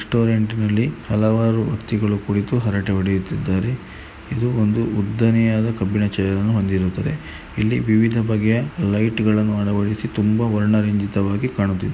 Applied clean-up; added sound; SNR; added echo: none; none; none; none.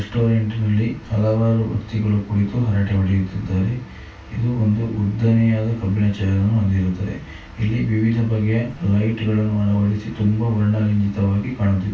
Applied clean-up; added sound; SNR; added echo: none; none; none; reverberation time 0.2 s.